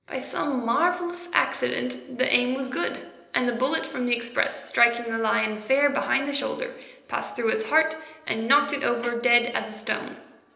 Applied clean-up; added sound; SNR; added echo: neural separator model SepFormer DNS4.